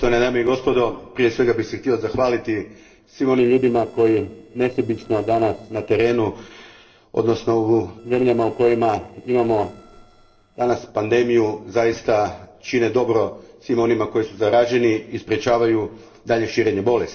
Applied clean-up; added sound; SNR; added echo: neural separator model SepFormer DNS4.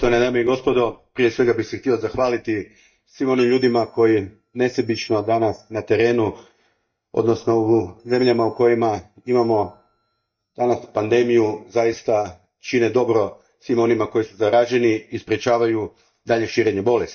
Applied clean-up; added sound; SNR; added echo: neural mask model DeepFilterNet 3.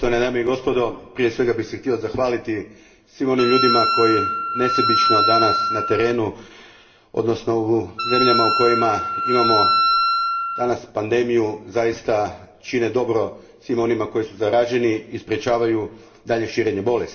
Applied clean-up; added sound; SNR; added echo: none; Wind instrument, woodwind instrument; -1 dB; reverberation time 0.6 s.